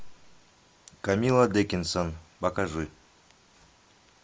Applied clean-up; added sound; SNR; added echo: none; none; none; none.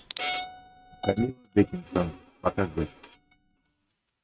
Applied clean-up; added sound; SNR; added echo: neural mask model RNNoise.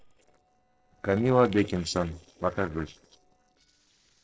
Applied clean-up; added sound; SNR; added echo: neural separator model SepFormer DNS4.